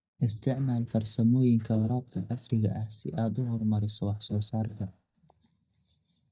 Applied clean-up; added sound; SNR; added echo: neural mask model DeepFilterNet 3.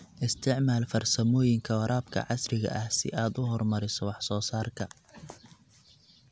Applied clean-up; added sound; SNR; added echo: none; none; none; none.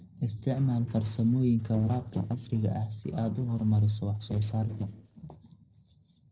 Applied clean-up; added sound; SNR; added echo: neural separator model SepFormer DNS4.